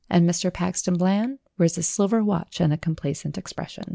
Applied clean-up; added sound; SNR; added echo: none; none; none; none.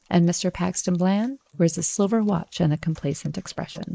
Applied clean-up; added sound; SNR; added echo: neural mask model Resemble Enhance denoiser.